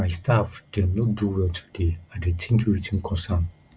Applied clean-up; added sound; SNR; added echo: none; none; none; none.